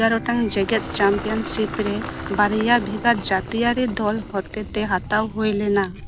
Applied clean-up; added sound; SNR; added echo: none; Bowed string instrument + Engine; 13 dB; none.